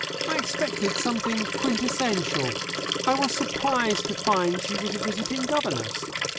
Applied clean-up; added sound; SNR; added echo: none; Liquid; 2 dB; none.